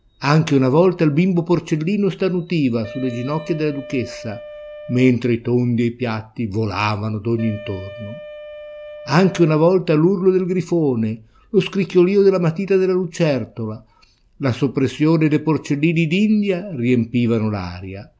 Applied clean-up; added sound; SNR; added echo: none; Wind instrument, woodwind instrument; 17 dB; none.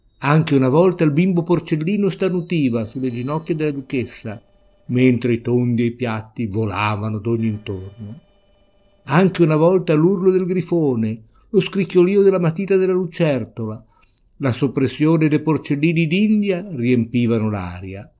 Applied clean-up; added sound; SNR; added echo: neural separator model SepFormer DNS4.